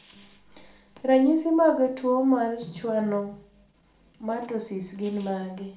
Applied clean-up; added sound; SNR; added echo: none; none; none; reverberation time 0.4 s.